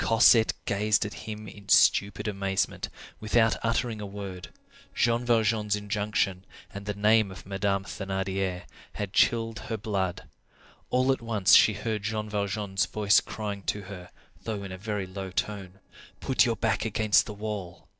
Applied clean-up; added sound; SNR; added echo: neural separator model SepFormer DNS4.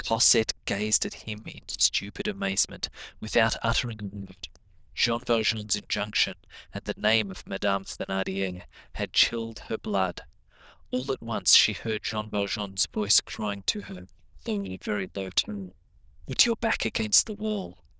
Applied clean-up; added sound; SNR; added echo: neural diffusion model UNIVERSE++.